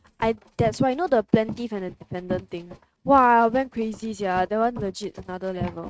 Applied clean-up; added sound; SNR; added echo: neural mask model RNNoise.